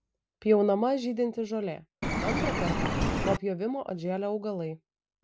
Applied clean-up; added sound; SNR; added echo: none; Bird; -2 dB; none.